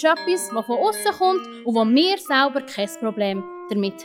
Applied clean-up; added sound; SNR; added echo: classical method log-MMSE.